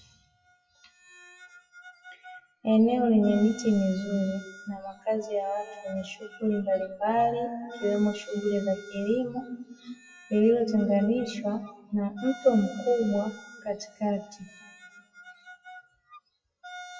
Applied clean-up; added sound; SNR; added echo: classical method WPE with log-MMSE.